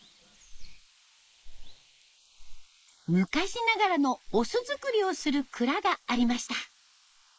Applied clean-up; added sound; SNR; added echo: neural mask model Resemble Enhance denoiser.